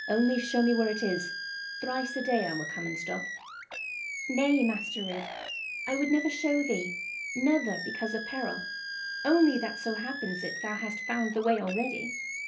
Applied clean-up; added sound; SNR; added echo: none; Animal; 6 dB; reverberation time 0.3 s.